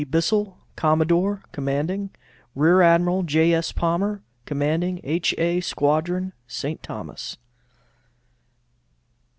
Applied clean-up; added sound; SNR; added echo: none; none; none; none.